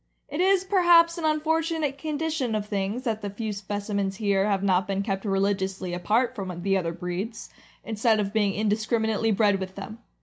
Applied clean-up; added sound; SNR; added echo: none; none; none; none.